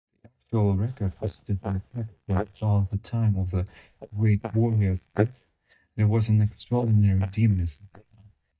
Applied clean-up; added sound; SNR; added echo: neural mask model DeepFilterNet 3.